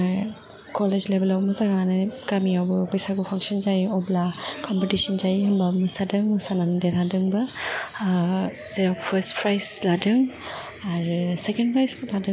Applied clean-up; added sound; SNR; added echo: none; none; none; none.